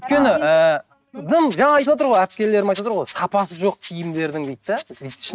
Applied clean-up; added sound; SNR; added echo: neural mask model RNNoise.